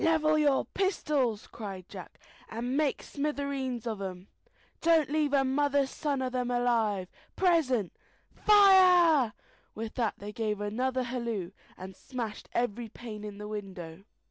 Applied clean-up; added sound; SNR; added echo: none; none; none; none.